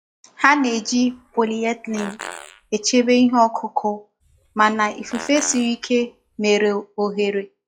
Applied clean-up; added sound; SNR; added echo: classical method log-MMSE.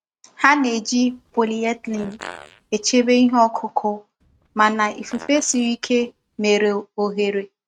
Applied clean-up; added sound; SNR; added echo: neural mask model RNNoise.